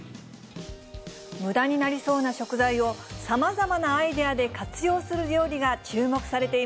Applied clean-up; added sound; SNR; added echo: none; none; none; none.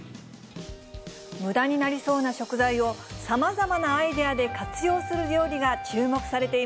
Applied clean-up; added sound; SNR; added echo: none; Wind instrument, woodwind instrument; 11 dB; none.